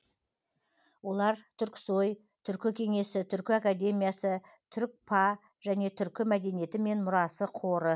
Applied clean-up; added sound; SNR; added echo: none; none; none; none.